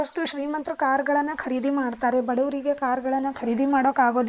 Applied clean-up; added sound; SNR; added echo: neural mask model Resemble Enhance denoiser.